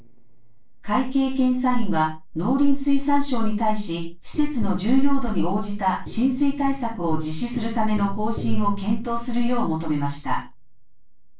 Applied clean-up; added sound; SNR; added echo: neural separator model SepFormer DNS4.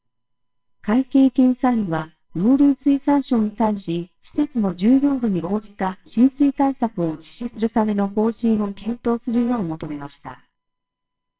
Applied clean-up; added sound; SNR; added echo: neural separator model SepFormer WHAMR!.